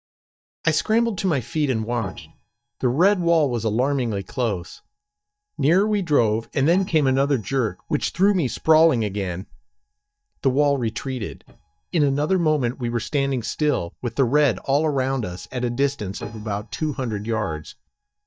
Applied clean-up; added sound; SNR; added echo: neural mask model DeepFilterNet 3.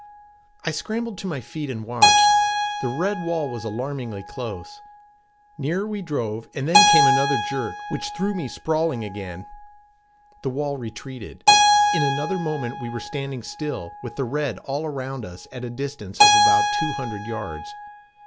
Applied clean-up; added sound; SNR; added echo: none; Keyboard (musical); -4 dB; none.